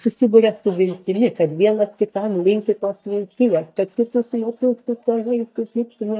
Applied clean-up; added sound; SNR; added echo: neural mask model DeepFilterNet 3.